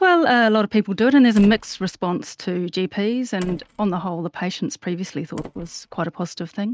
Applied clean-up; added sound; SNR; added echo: neural mask model RNNoise.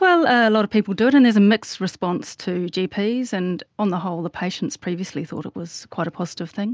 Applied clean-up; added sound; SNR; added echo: none; none; none; none.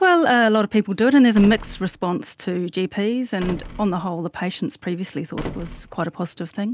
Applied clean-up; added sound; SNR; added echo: none; Slam; 17 dB; none.